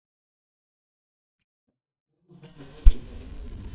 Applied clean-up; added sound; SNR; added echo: neural mask model DeepFilterNet 3.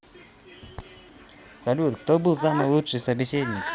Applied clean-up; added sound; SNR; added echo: none; none; none; none.